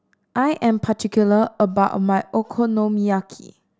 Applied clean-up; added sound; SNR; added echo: none; none; none; none.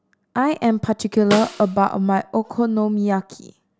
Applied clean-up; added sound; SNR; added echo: none; Snare drum; 11 dB; none.